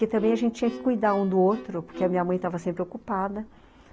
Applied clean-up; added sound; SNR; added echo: none; Bowed string instrument; 13 dB; none.